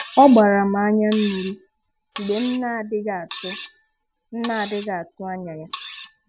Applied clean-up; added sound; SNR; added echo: none; Cutlery, silverware; 17 dB; none.